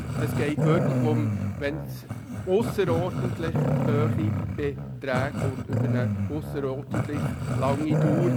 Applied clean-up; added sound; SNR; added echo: none; Growling; -3 dB; none.